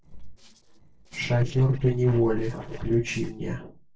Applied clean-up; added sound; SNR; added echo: neural separator model SepFormer DNS4.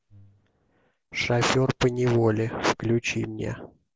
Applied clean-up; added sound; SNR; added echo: none; none; none; none.